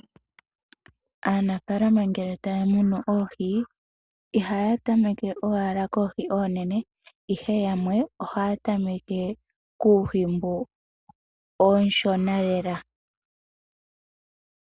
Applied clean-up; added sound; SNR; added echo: none; none; none; none.